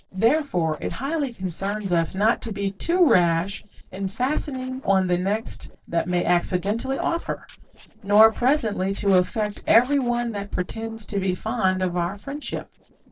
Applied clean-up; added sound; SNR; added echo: neural separator model SepFormer DNS4.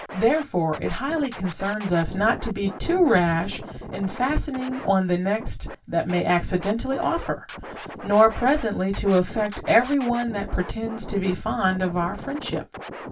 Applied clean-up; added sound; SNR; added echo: none; Scratching (performance technique); 14 dB; reverberation time 0.1 s.